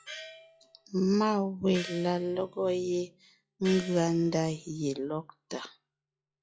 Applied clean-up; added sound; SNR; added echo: classical method log-MMSE.